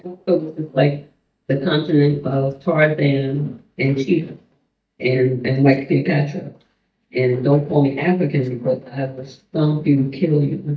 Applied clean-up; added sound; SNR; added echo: neural mask model DeepFilterNet 3.